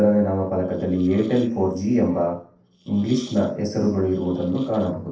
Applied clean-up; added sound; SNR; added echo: neural separator model SepFormer DNS4.